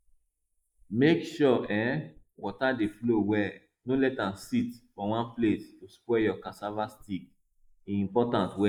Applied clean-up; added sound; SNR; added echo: neural mask model Resemble Enhance denoiser.